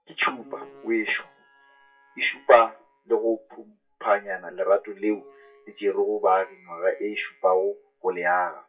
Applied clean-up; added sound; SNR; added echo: classical method WPE with log-MMSE.